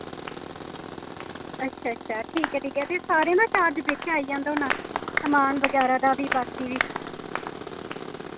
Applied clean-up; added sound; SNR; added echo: none; Applause + Tools; 6 dB; none.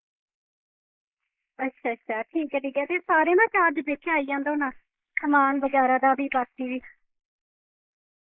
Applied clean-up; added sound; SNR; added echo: neural mask model Resemble Enhance denoiser.